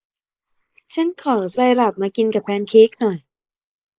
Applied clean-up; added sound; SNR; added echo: neural mask model Resemble Enhance denoiser.